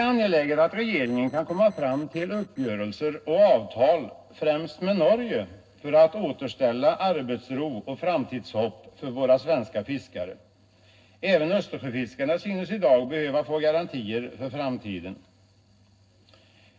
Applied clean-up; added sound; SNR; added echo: neural separator model SepFormer DNS4.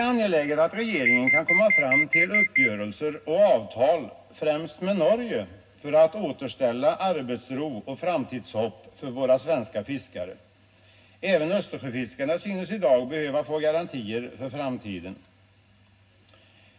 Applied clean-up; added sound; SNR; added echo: none; Alarm; -4 dB; reverberation time 0.4 s.